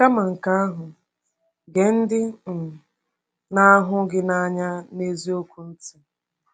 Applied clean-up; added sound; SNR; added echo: none; none; none; none.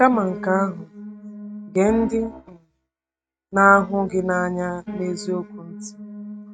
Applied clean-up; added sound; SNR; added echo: neural mask model RNNoise.